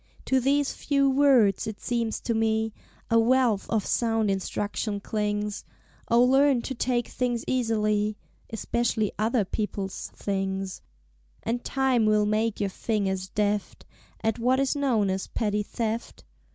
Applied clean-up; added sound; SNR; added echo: none; none; none; none.